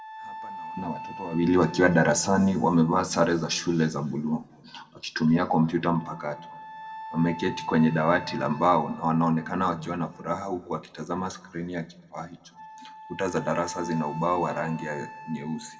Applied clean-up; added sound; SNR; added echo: none; Wind instrument, woodwind instrument; 16 dB; reverberation time 0.9 s.